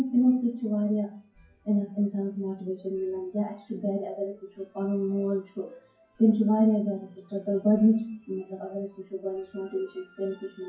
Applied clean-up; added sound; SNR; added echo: classical method WPE with log-MMSE.